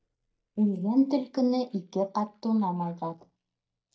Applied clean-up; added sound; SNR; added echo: neural mask model DeepFilterNet 3.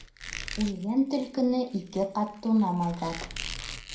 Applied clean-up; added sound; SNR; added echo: none; Squeak; 12 dB; reverberation time 0.5 s.